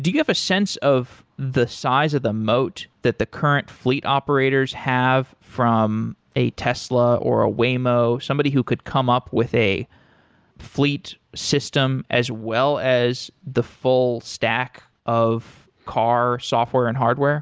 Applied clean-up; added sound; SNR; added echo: none; none; none; none.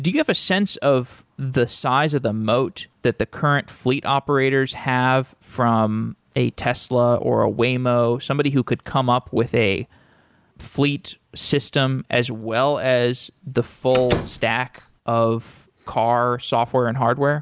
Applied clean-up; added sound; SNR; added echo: none; Slam; 8 dB; none.